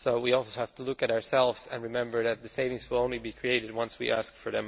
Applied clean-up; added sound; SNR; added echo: none; none; none; none.